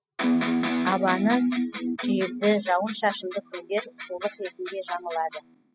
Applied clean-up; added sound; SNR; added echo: classical method spectral subtraction.